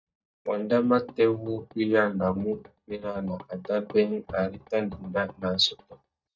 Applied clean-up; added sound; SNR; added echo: neural mask model DeepFilterNet 3.